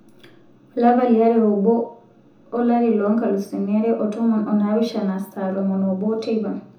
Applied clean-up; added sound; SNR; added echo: none; none; none; reverberation time 0.6 s.